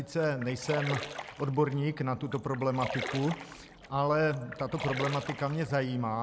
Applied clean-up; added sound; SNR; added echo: none; Splash, splatter; 10 dB; none.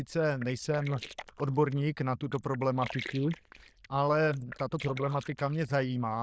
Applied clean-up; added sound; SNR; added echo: neural diffusion model UNIVERSE++.